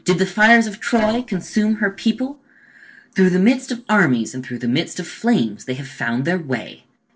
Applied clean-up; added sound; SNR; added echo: neural separator model SepFormer DNS4.